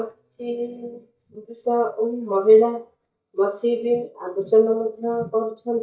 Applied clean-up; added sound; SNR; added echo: neural mask model DeepFilterNet 3.